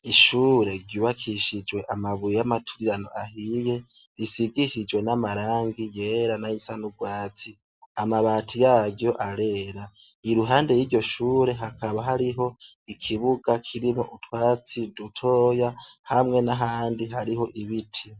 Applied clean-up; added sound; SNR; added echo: none; none; none; none.